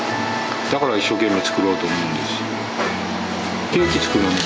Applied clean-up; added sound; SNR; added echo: none; none; none; none.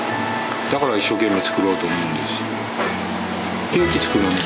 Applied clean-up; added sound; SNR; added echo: none; Hi-hat; 16 dB; none.